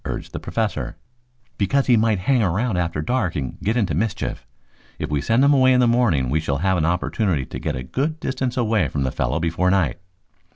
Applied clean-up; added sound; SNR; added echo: none; none; none; none.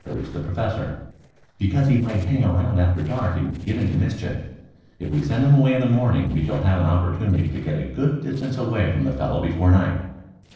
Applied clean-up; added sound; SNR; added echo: neural separator model SepFormer DNS4.